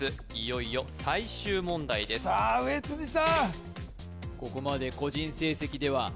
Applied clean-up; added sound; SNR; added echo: none; Tambourine; -3 dB; none.